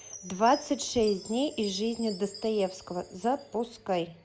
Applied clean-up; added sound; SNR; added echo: none; Chime; 17 dB; none.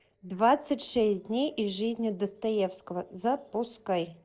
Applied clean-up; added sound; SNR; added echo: neural separator model SepFormer DNS4.